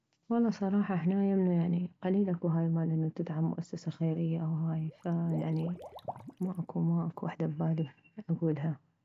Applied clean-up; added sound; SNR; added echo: none; Liquid; 18 dB; none.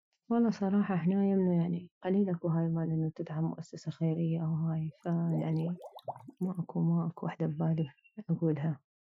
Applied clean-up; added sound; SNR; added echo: classical method Wiener filter.